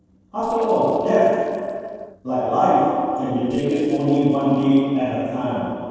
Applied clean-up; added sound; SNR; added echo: neural separator model SepFormer DNS4.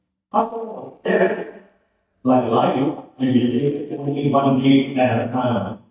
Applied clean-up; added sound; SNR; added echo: neural mask model DeepFilterNet 3.